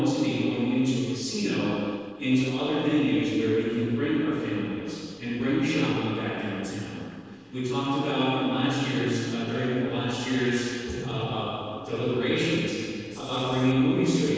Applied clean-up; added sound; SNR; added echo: neural separator model SepFormer DNS4.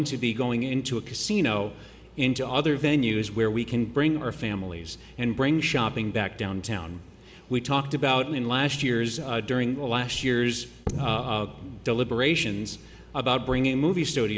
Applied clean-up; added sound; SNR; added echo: none; none; none; none.